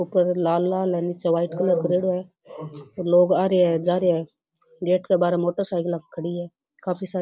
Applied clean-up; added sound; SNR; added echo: none; none; none; none.